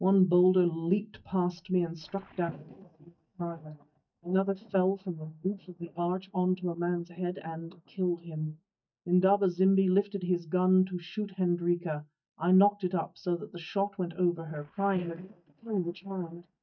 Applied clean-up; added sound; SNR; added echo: neural mask model DeepFilterNet 3.